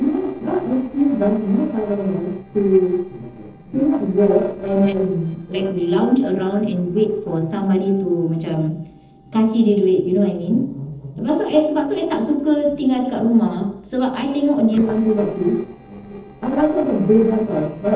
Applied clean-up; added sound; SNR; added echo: neural separator model SepFormer DNS4.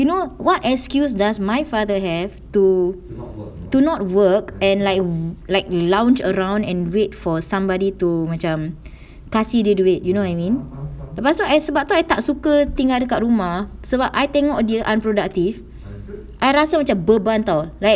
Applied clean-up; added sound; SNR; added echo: none; none; none; none.